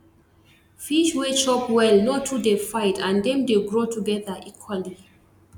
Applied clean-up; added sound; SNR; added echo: none; none; none; none.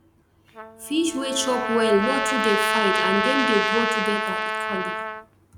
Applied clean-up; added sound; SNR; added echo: none; Trumpet; 0 dB; none.